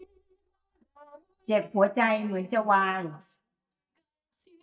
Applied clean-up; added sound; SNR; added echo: neural mask model DeepFilterNet 3.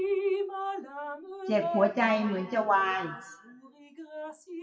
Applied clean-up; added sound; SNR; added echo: classical method WPE with log-MMSE.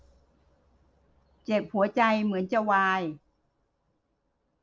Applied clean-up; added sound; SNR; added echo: none; none; none; none.